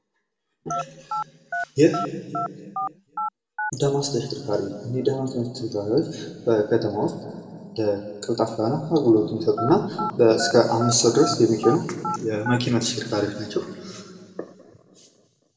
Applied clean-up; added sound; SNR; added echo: none; Telephone; 7 dB; reverberation time 2.0 s.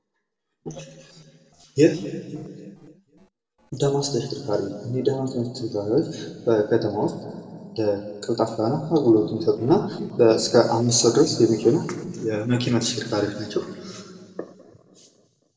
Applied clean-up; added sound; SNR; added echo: neural separator model SepFormer DNS4.